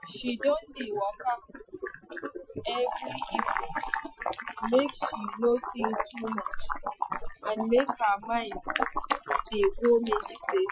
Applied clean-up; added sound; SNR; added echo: classical method Wiener filter.